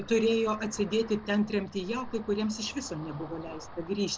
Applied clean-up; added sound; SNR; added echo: none; Ocean; 15 dB; none.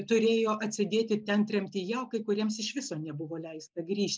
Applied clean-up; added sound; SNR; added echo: none; none; none; none.